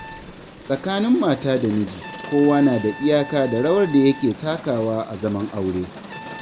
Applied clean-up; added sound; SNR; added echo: none; Crowd + Trumpet; 15 dB; none.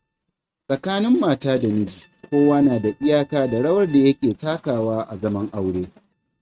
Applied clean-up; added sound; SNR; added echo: neural mask model RNNoise.